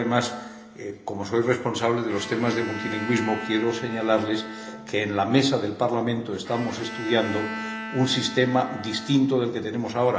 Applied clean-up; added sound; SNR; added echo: none; Bowed string instrument; 12 dB; reverberation time 0.8 s.